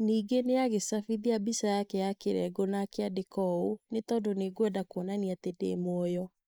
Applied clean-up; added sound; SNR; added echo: neural mask model Resemble Enhance denoiser.